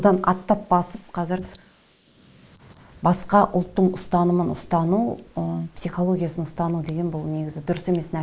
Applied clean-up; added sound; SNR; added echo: neural mask model Resemble Enhance denoiser.